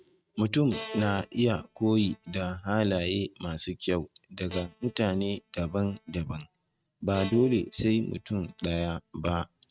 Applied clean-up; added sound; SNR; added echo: neural mask model RNNoise.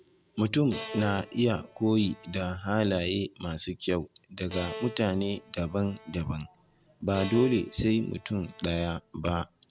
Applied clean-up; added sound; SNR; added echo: none; Bowed string instrument; 16 dB; none.